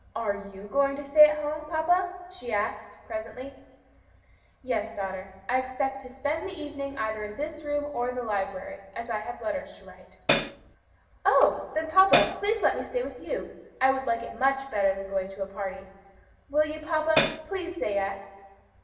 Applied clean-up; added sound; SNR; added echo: none; Hi-hat; -4 dB; reverberation time 1.2 s.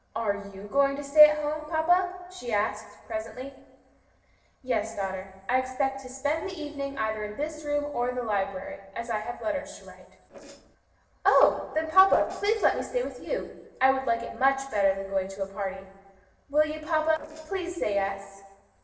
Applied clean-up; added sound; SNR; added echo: neural separator model SepFormer DNS4.